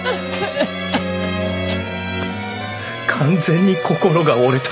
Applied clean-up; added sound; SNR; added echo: none; Trumpet; 16 dB; none.